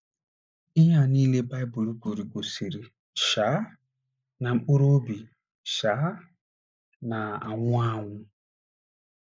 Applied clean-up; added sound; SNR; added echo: neural mask model Resemble Enhance denoiser.